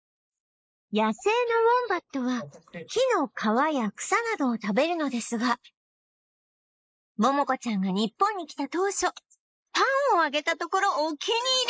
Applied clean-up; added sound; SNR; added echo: neural mask model Resemble Enhance denoiser.